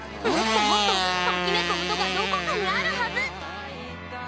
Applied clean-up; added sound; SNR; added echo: none; Motorcycle; -2 dB; none.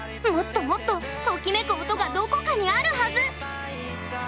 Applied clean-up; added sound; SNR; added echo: none; none; none; none.